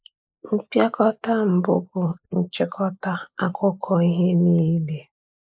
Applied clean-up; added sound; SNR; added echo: neural mask model Resemble Enhance denoiser.